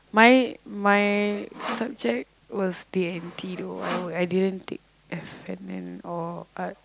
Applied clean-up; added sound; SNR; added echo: none; Sawing; 13 dB; none.